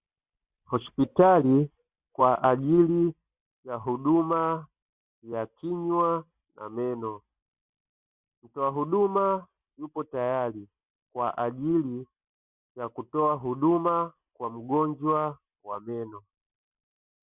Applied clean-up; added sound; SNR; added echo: none; none; none; none.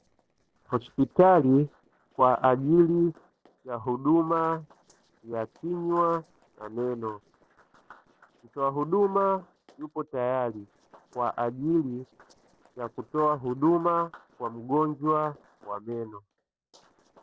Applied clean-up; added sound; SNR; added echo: neural separator model SepFormer DNS4.